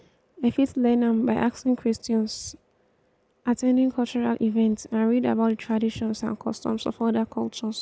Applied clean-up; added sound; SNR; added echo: none; none; none; none.